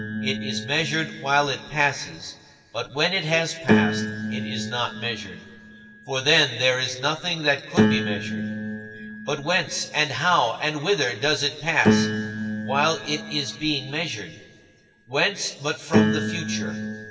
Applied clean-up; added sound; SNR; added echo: none; Piano; 2 dB; reverberation time 1.9 s.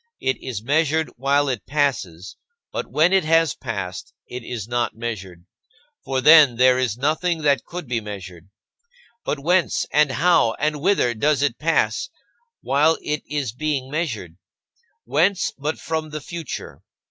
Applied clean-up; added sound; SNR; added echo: none; none; none; none.